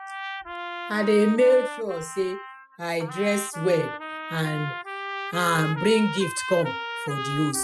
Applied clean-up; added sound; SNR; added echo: classical method spectral subtraction.